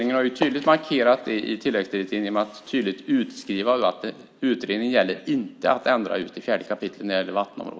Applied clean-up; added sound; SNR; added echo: none; none; none; none.